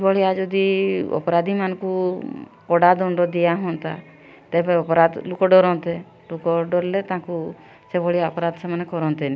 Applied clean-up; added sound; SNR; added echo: none; none; none; none.